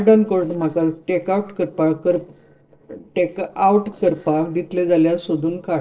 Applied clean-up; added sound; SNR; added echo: neural separator model SepFormer DNS4.